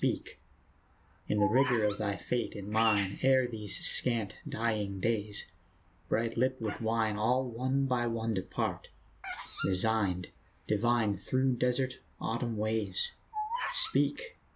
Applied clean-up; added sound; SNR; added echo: none; Bird vocalization, bird call, bird song; 13 dB; none.